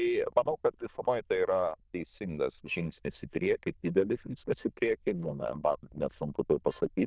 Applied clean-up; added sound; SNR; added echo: neural diffusion model UNIVERSE++.